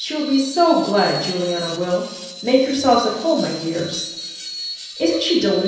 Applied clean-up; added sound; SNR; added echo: none; Screech; 11 dB; reverberation time 0.9 s.